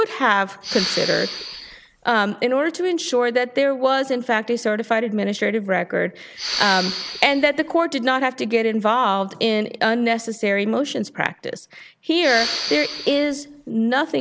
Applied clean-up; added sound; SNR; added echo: none; Respiratory sounds; 7 dB; none.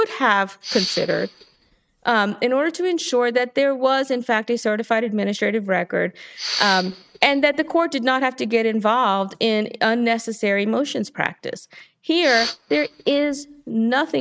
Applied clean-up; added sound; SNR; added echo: neural mask model RNNoise.